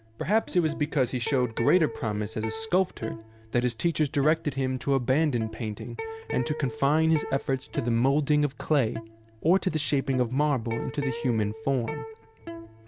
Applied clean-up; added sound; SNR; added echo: none; Electric guitar; 13 dB; none.